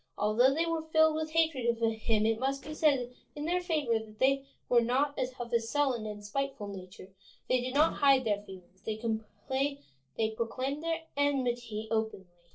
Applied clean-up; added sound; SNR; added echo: neural separator model SepFormer DNS4.